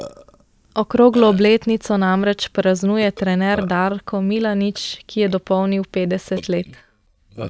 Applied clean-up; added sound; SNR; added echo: neural mask model DeepFilterNet 3.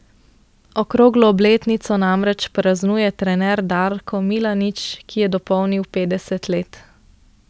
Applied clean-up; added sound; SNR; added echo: none; none; none; none.